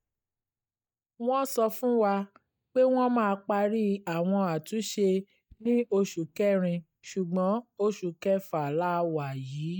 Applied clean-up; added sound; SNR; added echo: neural mask model DeepFilterNet 3.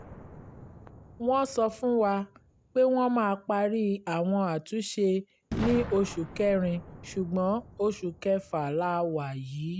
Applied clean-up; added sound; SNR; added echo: none; Boom; 15 dB; none.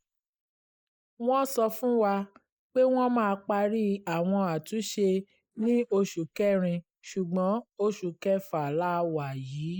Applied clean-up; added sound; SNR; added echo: neural mask model Resemble Enhance denoiser.